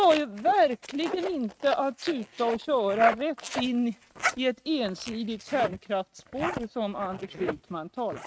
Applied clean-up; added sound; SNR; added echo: neural mask model RNNoise.